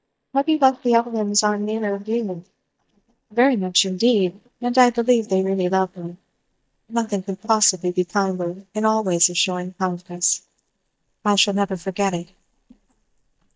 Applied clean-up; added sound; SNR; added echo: neural mask model DeepFilterNet 3.